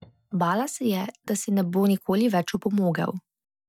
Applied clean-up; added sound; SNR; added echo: neural mask model DeepFilterNet 3.